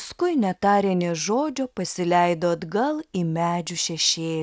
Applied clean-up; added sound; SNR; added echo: none; none; none; none.